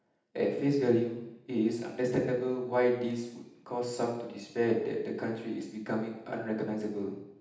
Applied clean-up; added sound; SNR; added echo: none; none; none; reverberation time 0.8 s.